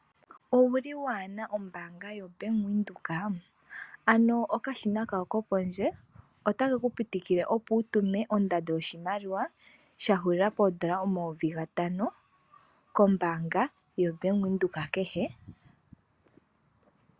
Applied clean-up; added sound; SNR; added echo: none; none; none; none.